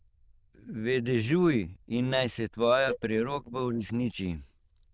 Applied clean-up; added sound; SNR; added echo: neural diffusion model UNIVERSE++.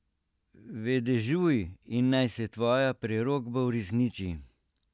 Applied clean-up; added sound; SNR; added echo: none; none; none; none.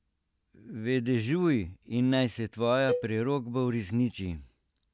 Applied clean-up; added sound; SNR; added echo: none; Cowbell; 8 dB; none.